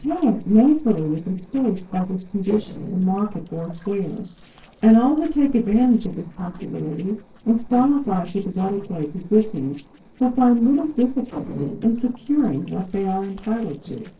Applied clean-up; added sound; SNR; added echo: neural separator model SepFormer DNS4.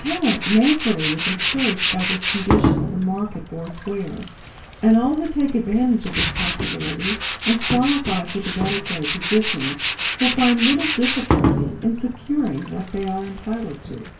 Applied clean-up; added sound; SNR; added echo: none; Tools; 3 dB; reverberation time 0.3 s.